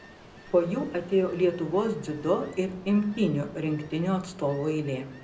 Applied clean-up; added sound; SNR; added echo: none; Ocean; 19 dB; reverberation time 0.5 s.